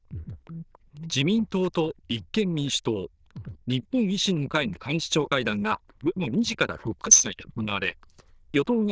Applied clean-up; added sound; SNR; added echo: neural diffusion model UNIVERSE++.